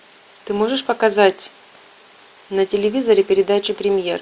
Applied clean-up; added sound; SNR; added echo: none; none; none; none.